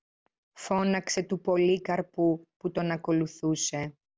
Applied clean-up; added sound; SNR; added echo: none; none; none; none.